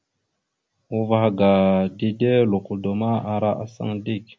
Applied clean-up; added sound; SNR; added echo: none; none; none; none.